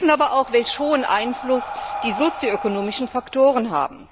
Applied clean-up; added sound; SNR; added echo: none; Breathing; 12 dB; none.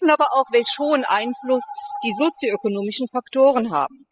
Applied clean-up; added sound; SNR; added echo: classical method spectral subtraction.